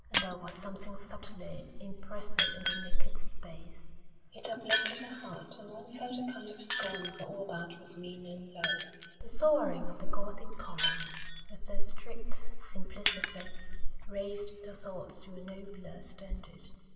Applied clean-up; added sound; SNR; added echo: none; Shatter; 9 dB; reverberation time 2.0 s.